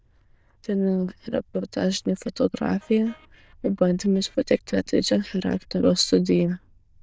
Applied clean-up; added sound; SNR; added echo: neural diffusion model UNIVERSE++.